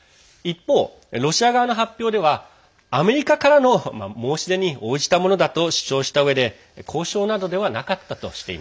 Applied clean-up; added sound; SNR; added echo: none; none; none; none.